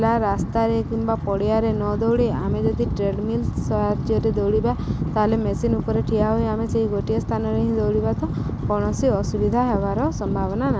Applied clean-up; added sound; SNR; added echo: none; none; none; none.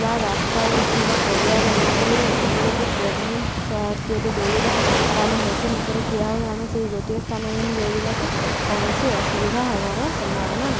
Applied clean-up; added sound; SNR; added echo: none; Waves, surf; -1 dB; none.